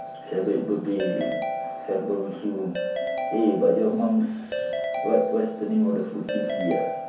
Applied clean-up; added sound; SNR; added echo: none; Ringtone / Keyboard (musical); 6 dB; reverberation time 0.6 s.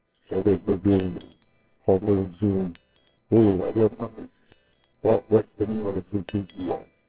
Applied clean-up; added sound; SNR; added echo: neural separator model SepFormer WHAMR!.